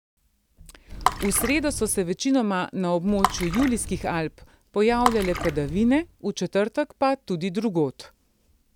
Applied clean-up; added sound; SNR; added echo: none; Water / Splash, splatter; 5 dB; none.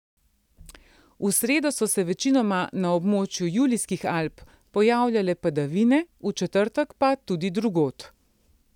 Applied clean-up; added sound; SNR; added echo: none; none; none; none.